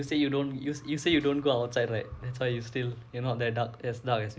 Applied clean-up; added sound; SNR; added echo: none; none; none; none.